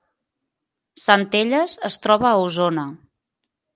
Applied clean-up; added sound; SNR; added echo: none; none; none; none.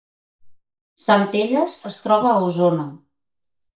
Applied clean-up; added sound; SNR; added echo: neural mask model DeepFilterNet 3.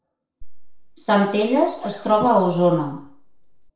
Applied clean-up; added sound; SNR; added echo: neural separator model SepFormer DNS4.